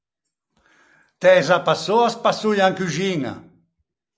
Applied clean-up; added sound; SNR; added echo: none; none; none; none.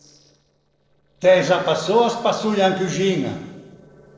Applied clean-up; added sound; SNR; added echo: neural separator model SepFormer DNS4.